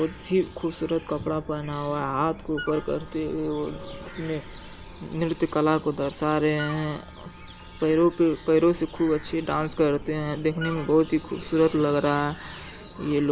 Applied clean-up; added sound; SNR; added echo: none; Car + Wind instrument, woodwind instrument; 16 dB; none.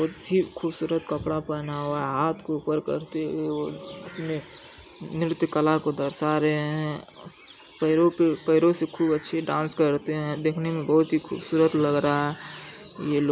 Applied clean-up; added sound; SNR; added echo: none; none; none; none.